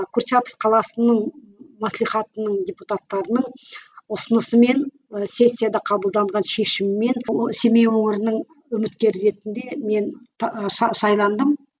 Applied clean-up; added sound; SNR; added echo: none; none; none; none.